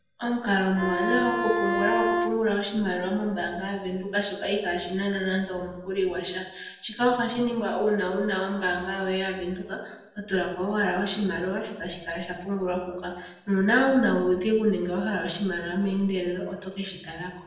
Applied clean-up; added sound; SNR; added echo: none; Bowed string instrument; 0 dB; reverberation time 0.7 s.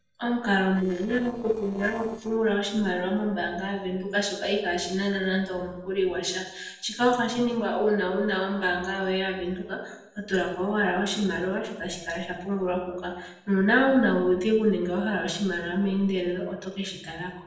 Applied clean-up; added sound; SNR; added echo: neural separator model SepFormer DNS4.